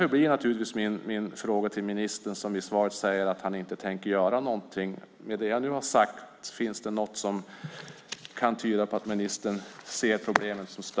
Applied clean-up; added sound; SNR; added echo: none; none; none; none.